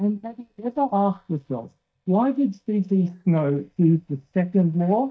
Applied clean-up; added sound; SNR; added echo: neural mask model DeepFilterNet 3.